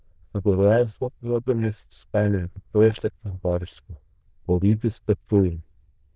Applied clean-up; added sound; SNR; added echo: neural diffusion model UNIVERSE++.